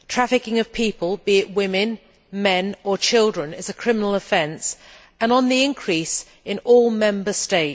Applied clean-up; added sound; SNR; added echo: none; none; none; none.